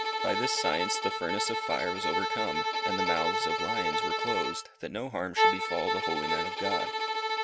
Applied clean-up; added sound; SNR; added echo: none; Bowed string instrument; -4 dB; none.